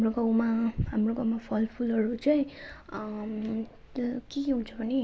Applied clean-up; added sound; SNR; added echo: none; none; none; none.